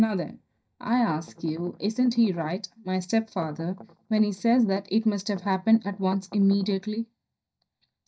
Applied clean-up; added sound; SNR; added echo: neural mask model DeepFilterNet 3.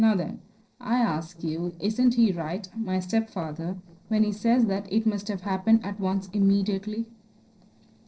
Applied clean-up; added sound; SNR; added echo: neural separator model SepFormer DNS4.